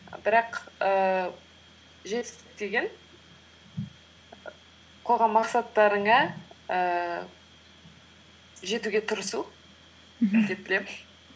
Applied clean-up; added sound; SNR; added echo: none; none; none; none.